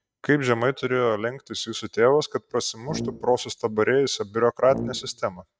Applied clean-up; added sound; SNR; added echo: neural mask model RNNoise.